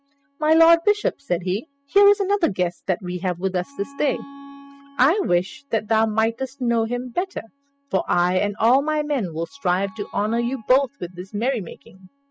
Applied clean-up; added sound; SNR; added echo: classical method spectral subtraction.